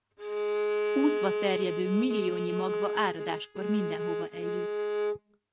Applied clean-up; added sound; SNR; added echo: neural mask model RNNoise.